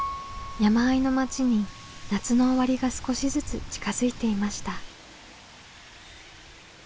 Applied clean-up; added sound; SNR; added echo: none; Piano; 18 dB; none.